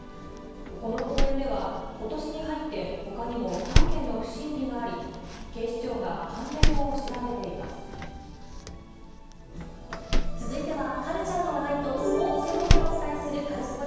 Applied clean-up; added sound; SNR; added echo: none; Door; -3 dB; reverberation time 1.2 s.